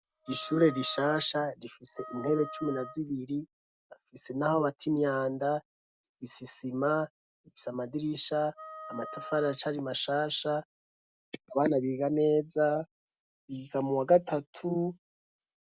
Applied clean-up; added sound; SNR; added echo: none; Wind instrument, woodwind instrument; 15 dB; none.